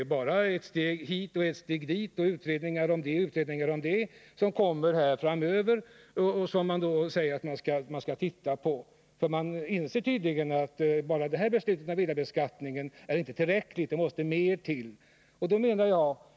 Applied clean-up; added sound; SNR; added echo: none; none; none; none.